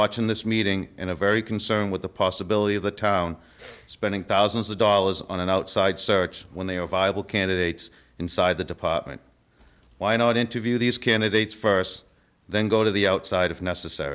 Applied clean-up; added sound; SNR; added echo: none; none; none; none.